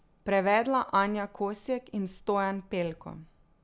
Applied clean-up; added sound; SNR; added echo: none; none; none; none.